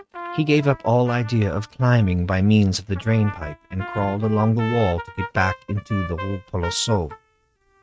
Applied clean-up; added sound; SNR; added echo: neural mask model RNNoise.